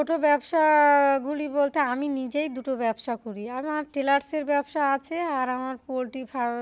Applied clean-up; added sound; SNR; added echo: none; none; none; none.